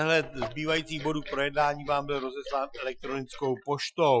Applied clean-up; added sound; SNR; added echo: classical method Wiener filter.